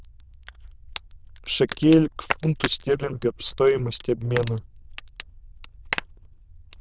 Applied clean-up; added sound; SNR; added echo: neural diffusion model UNIVERSE++.